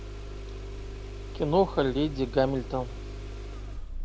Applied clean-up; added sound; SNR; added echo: none; Engine starting; 7 dB; none.